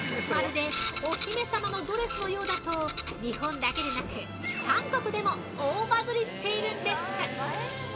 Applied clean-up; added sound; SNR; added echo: none; Printer; 3 dB; none.